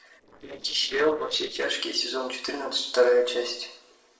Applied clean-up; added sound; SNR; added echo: neural separator model SepFormer DNS4.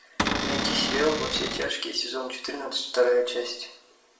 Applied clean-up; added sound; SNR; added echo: none; Cupboard open or close / Door; 0 dB; reverberation time 0.7 s.